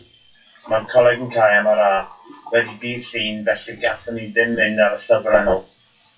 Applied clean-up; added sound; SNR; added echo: classical method WPE with log-MMSE.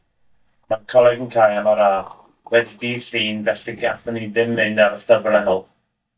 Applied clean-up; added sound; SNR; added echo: neural mask model DeepFilterNet 3.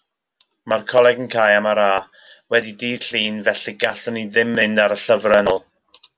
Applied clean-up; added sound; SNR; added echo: none; none; none; none.